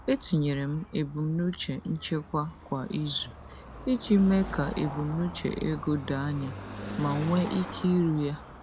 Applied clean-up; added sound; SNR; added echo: none; Car passing by / Traffic noise, roadway noise; 12 dB; none.